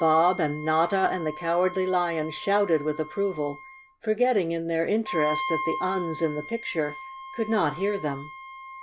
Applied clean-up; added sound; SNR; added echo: none; Wind instrument, woodwind instrument; 11 dB; none.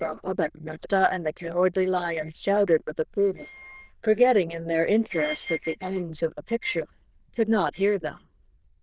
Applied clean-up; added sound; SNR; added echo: neural diffusion model UNIVERSE++.